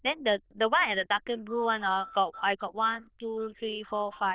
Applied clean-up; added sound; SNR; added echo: neural diffusion model UNIVERSE++.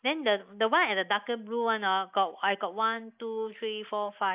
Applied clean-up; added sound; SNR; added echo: neural mask model Resemble Enhance denoiser.